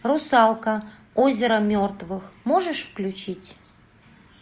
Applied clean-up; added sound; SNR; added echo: none; none; none; none.